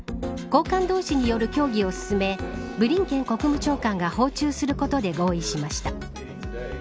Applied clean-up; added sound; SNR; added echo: none; Bowed string instrument; 19 dB; none.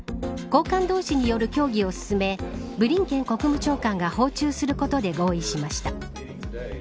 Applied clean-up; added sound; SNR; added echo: none; none; none; none.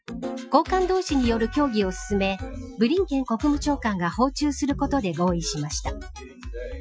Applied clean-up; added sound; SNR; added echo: classical method Wiener filter.